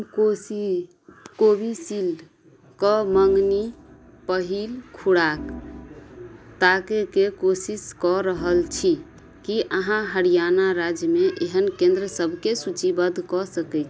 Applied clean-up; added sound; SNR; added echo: none; Organ; 18 dB; none.